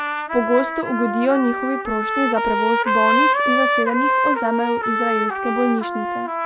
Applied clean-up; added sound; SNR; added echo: none; Trumpet; -1 dB; none.